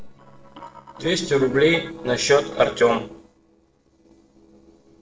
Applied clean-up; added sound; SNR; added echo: neural separator model SepFormer DNS4.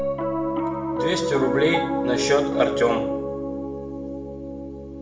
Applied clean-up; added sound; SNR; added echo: none; Piano; -1 dB; reverberation time 0.6 s.